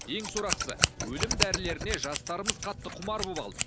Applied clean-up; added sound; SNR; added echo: none; Scissors; -3 dB; none.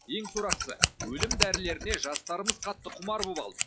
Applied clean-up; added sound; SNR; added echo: classical method log-MMSE.